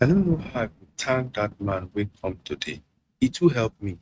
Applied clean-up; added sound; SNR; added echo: neural mask model RNNoise.